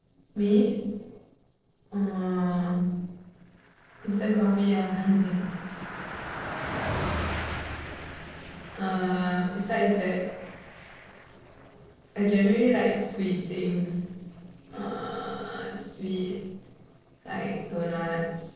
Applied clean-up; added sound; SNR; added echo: neural separator model SepFormer DNS4.